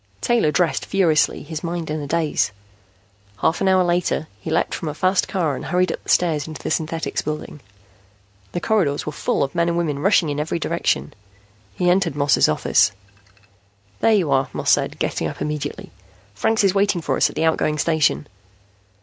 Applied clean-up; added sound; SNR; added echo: none; none; none; none.